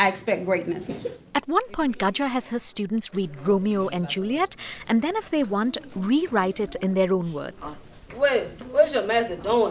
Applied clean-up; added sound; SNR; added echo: none; none; none; none.